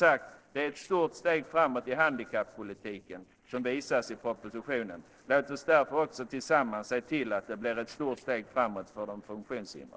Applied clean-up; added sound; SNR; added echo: neural separator model SepFormer DNS4.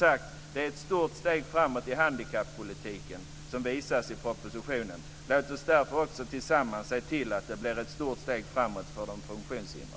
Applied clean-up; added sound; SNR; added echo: none; none; none; none.